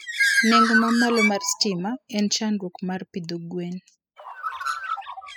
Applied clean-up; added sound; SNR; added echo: classical method spectral subtraction.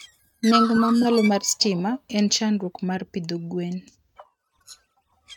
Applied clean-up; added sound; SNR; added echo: neural mask model RNNoise.